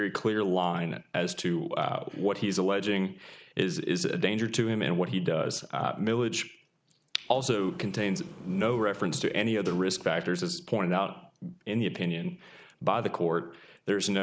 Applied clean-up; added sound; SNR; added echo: none; Sliding door; 18 dB; none.